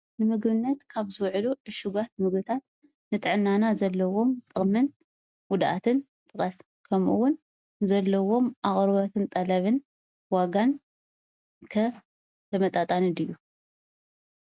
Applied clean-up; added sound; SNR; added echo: none; none; none; none.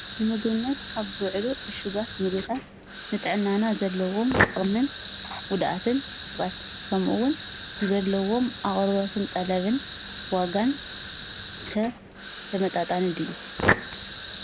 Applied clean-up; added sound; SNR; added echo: none; Fire; 6 dB; none.